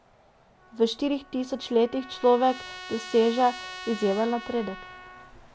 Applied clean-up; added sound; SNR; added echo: none; Trumpet; 16 dB; none.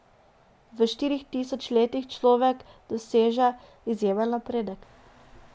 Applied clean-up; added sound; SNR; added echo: none; none; none; none.